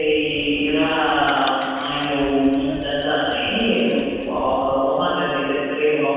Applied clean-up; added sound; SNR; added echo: none; Bicycle; 18 dB; reverberation time 2.1 s.